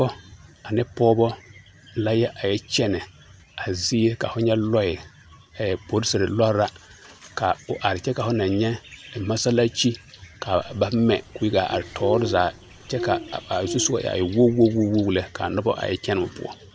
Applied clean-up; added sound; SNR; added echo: none; Bird; 10 dB; none.